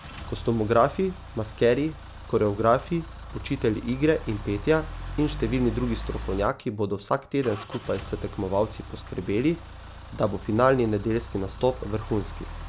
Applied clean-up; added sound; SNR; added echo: none; Idling / Engine starting / Accelerating, revving, vroom / Car; 12 dB; none.